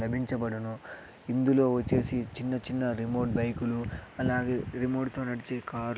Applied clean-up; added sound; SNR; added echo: none; none; none; none.